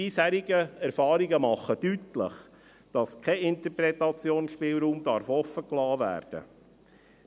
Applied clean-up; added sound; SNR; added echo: none; none; none; none.